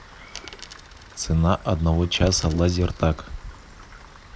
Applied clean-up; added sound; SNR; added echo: none; Coin (dropping) + Rain; 19 dB; none.